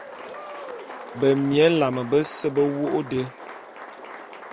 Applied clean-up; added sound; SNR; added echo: none; Applause; 14 dB; none.